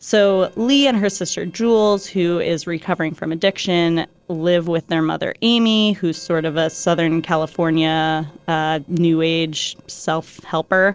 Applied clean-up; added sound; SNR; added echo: neural separator model SepFormer DNS4.